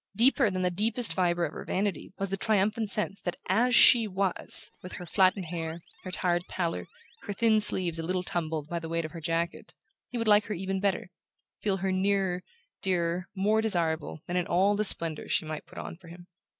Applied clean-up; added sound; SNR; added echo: neural separator model SepFormer DNS4.